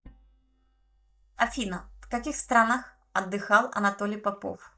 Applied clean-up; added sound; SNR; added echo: neural mask model DeepFilterNet 3.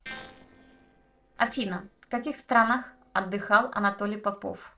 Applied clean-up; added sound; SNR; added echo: neural separator model SepFormer DNS4.